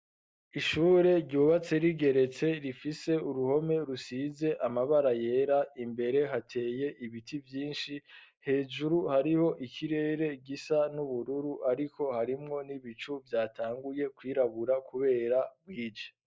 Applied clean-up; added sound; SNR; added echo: none; none; none; none.